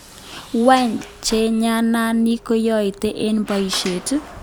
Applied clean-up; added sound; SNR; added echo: none; Sliding door; 19 dB; none.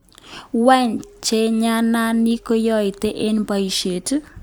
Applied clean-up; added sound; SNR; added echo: none; none; none; none.